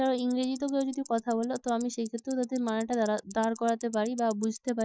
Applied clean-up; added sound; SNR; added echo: classical method Wiener filter.